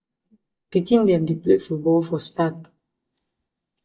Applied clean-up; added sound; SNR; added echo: neural mask model DeepFilterNet 3.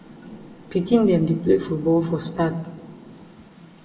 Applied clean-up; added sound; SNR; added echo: none; Rain; 18 dB; reverberation time 1.0 s.